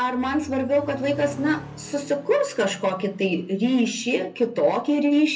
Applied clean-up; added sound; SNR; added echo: none; Accelerating, revving, vroom; 19 dB; reverberation time 0.3 s.